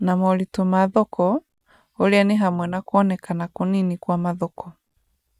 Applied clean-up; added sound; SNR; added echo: none; none; none; none.